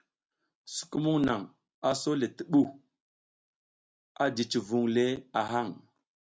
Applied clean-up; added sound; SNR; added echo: none; none; none; none.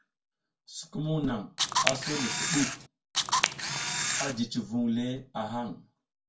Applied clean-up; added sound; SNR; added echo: none; Camera; -4 dB; reverberation time 0.2 s.